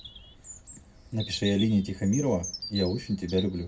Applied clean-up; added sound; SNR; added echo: none; Bird vocalization, bird call, bird song; 12 dB; reverberation time 0.4 s.